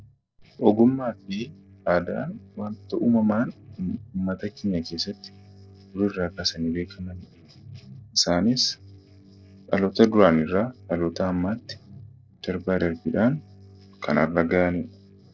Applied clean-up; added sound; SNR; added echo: neural separator model SepFormer DNS4.